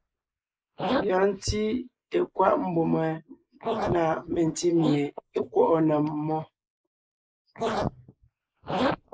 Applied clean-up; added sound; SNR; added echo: neural mask model Resemble Enhance denoiser.